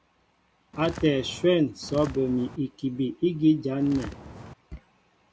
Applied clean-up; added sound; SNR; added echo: none; Walk, footsteps; 13 dB; none.